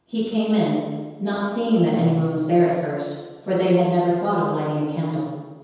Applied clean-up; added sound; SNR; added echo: none; Acoustic guitar; 20 dB; reverberation time 1.2 s.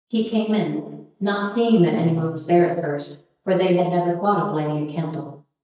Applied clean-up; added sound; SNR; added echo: neural mask model DeepFilterNet 3.